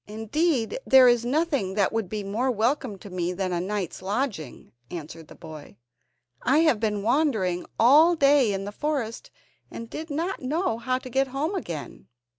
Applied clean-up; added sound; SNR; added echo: none; none; none; none.